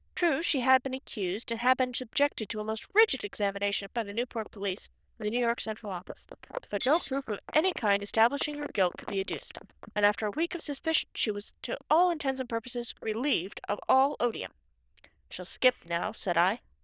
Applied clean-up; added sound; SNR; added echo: neural diffusion model UNIVERSE++.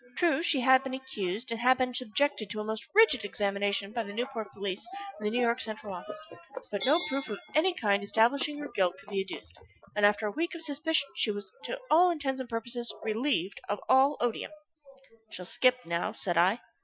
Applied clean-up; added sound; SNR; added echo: classical method Wiener filter.